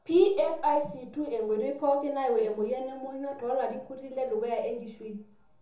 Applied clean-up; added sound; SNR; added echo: none; none; none; reverberation time 1.0 s.